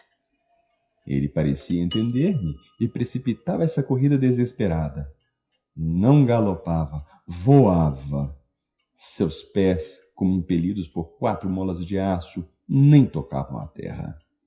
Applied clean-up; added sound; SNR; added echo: classical method WPE with log-MMSE.